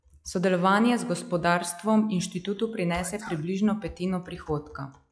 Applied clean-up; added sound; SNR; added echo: classical method log-MMSE.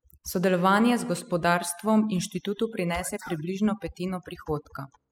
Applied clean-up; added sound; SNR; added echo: classical method spectral subtraction.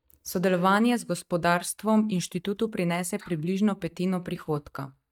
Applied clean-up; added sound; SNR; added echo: neural mask model DeepFilterNet 3.